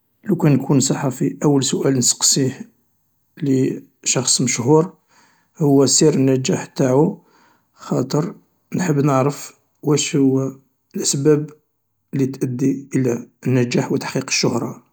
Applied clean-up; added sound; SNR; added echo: none; none; none; none.